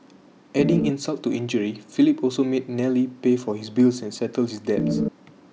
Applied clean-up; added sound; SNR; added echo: none; Organ; -1 dB; none.